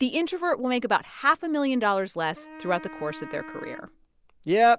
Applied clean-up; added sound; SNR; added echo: none; Wind instrument, woodwind instrument; 18 dB; none.